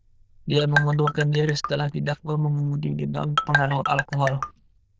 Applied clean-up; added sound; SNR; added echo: neural diffusion model UNIVERSE++.